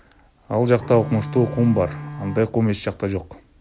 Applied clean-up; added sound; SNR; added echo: none; Bowed string instrument; 11 dB; none.